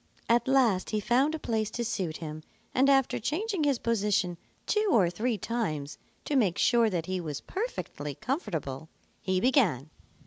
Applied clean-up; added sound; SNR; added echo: none; none; none; none.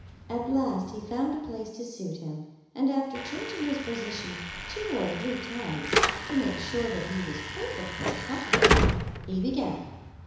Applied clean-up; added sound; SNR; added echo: none; Slam / Alarm; -1 dB; reverberation time 1.0 s.